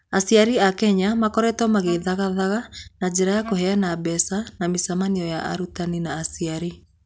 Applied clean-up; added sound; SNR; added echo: none; Wind instrument, woodwind instrument; 17 dB; none.